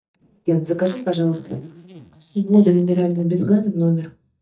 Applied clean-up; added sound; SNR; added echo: neural mask model DeepFilterNet 3.